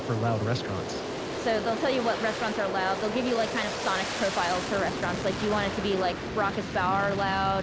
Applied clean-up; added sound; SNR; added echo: none; Aircraft; 4 dB; none.